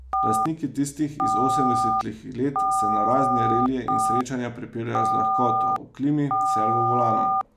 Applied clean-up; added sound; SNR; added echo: none; Telephone; -4 dB; none.